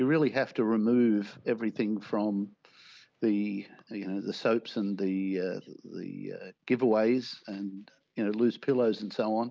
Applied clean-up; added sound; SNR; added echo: none; none; none; none.